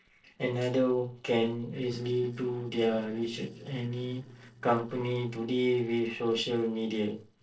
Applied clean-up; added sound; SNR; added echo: neural separator model SepFormer DNS4.